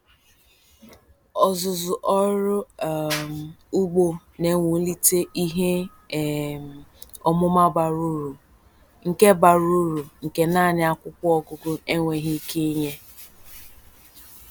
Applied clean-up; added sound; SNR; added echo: none; none; none; none.